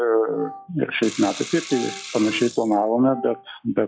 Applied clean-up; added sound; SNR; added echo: classical method log-MMSE.